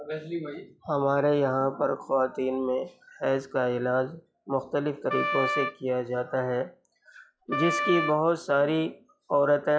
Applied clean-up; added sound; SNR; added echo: classical method log-MMSE.